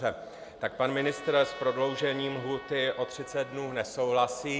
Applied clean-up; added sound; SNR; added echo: none; Trumpet; 16 dB; none.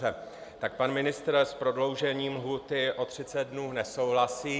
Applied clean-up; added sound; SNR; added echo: none; none; none; none.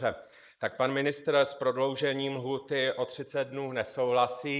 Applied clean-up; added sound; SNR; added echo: neural mask model Resemble Enhance denoiser.